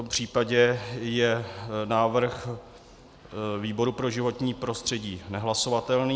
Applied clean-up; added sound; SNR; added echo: none; none; none; none.